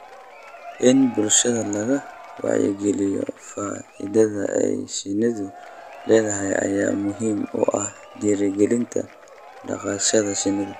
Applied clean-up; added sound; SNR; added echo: none; Applause / Crowd / Cheering; 19 dB; none.